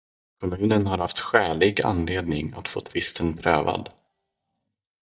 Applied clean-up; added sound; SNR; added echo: neural mask model DeepFilterNet 3.